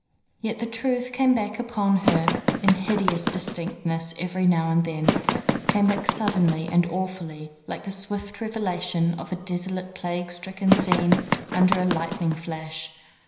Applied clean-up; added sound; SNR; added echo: none; Run; 1 dB; reverberation time 0.9 s.